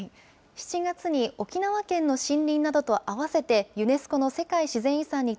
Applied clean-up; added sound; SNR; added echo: none; none; none; none.